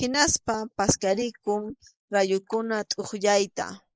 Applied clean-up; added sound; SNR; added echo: neural mask model Resemble Enhance denoiser.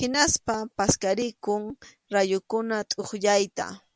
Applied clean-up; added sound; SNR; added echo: none; none; none; none.